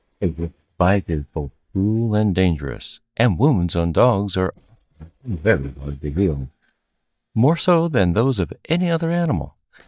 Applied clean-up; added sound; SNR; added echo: neural mask model DeepFilterNet 3.